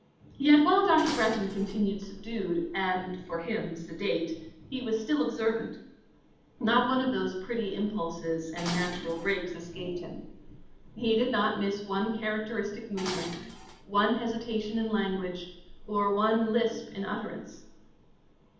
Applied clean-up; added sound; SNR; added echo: none; Dishes, pots, and pans; 14 dB; reverberation time 0.8 s.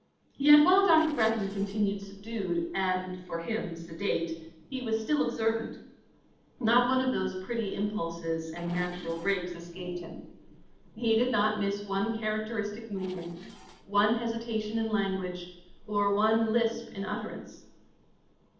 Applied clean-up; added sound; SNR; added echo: neural separator model SepFormer DNS4.